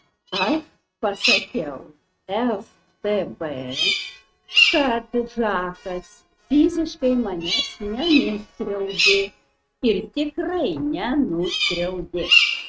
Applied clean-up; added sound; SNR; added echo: neural mask model RNNoise.